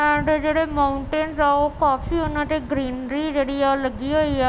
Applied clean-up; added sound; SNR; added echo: none; none; none; none.